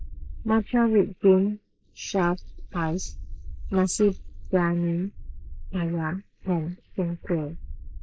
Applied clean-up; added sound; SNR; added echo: neural mask model Resemble Enhance denoiser.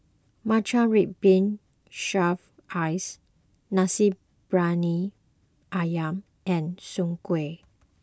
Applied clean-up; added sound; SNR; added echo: none; none; none; none.